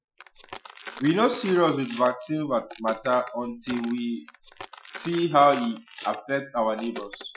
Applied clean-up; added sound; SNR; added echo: classical method Wiener filter.